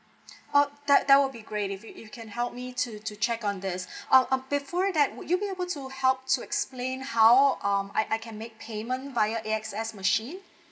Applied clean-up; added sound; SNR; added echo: none; none; none; none.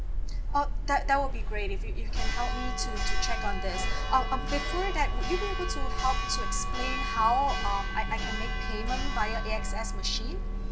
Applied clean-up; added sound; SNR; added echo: none; Church bell; -4 dB; none.